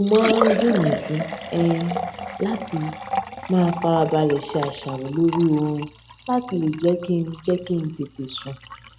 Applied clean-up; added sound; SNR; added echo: none; Liquid; 8 dB; none.